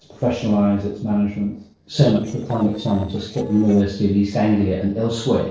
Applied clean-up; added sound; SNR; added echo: neural separator model SepFormer DNS4.